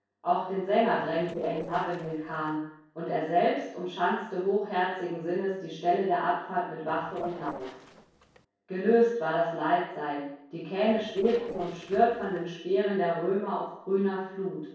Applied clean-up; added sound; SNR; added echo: neural separator model SepFormer DNS4.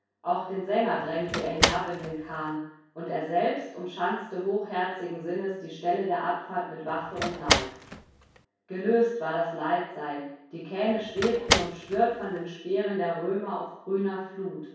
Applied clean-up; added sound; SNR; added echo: none; Slam; 1 dB; reverberation time 0.7 s.